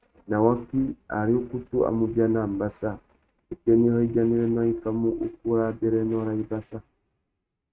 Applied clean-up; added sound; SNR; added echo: neural mask model RNNoise.